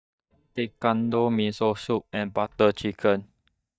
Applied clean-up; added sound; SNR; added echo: neural mask model DeepFilterNet 3.